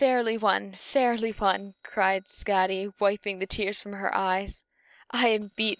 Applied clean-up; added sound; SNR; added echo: neural separator model SepFormer DNS4.